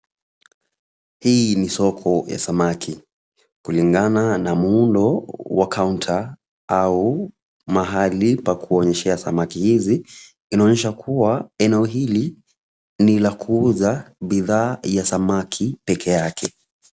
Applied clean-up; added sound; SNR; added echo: none; none; none; none.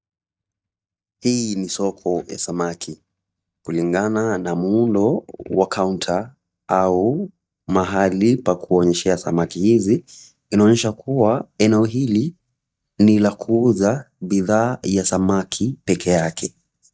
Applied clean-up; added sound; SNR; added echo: neural mask model DeepFilterNet 3.